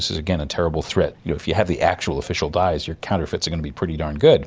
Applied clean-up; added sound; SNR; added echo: none; none; none; none.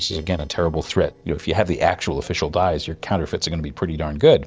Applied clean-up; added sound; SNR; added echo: neural separator model SepFormer DNS4.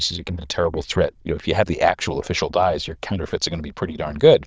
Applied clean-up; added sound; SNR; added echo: neural diffusion model UNIVERSE++.